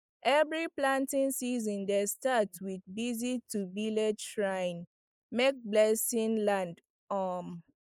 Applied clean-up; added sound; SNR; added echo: neural mask model Resemble Enhance denoiser.